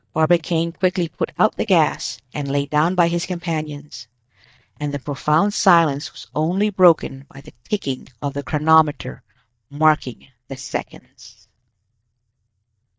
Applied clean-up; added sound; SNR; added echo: neural mask model DeepFilterNet 3.